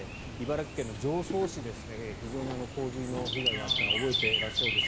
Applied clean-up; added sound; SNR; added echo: none; Chirp, tweet; -1 dB; none.